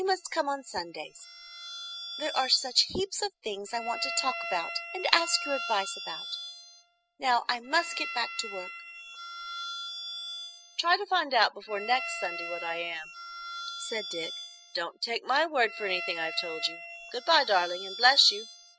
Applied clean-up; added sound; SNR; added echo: classical method spectral subtraction.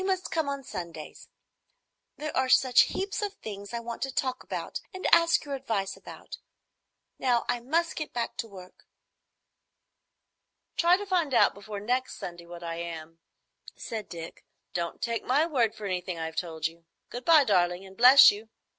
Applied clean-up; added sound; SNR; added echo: none; none; none; none.